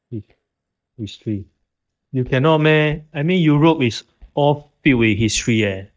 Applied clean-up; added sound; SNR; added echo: neural mask model DeepFilterNet 3.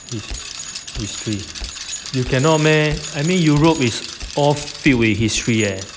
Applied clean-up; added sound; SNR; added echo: none; Bicycle; 11 dB; none.